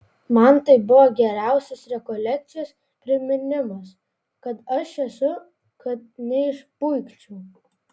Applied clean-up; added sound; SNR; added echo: none; none; none; none.